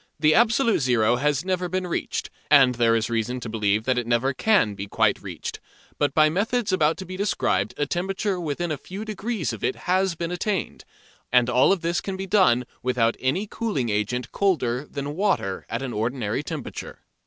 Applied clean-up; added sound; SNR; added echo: none; none; none; none.